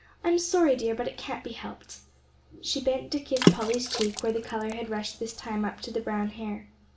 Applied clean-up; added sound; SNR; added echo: none; Water / Splash, splatter; 1 dB; reverberation time 0.3 s.